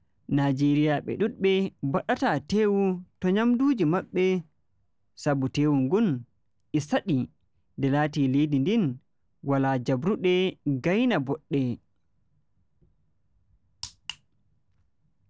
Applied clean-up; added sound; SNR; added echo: none; none; none; none.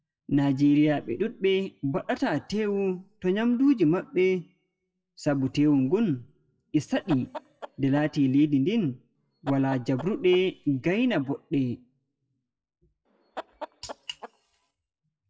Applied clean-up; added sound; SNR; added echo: classical method WPE with log-MMSE.